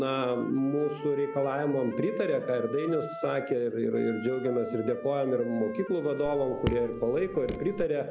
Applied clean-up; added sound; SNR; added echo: none; Raindrop / Drip + Wind instrument, woodwind instrument; 12 dB; none.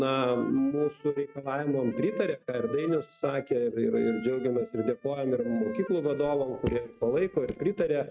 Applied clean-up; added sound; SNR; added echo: neural mask model RNNoise.